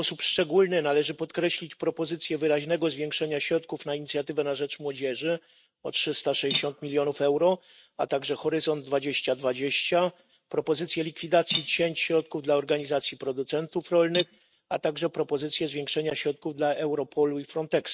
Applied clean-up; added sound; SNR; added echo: neural mask model RNNoise.